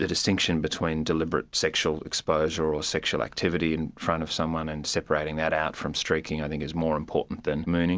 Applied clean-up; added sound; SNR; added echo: none; none; none; none.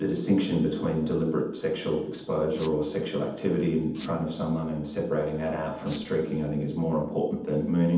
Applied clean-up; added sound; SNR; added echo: none; Squeak; 14 dB; reverberation time 0.8 s.